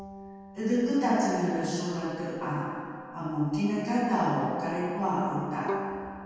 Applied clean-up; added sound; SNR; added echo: none; Bowed string instrument; 15 dB; reverberation time 2.1 s.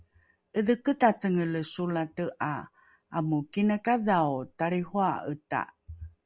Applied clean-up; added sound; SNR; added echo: none; none; none; none.